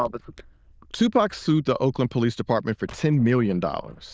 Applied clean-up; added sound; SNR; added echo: neural diffusion model UNIVERSE++.